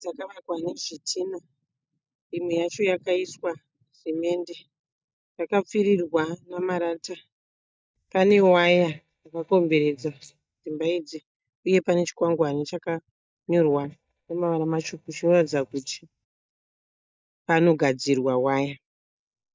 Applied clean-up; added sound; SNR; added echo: neural mask model DeepFilterNet 3.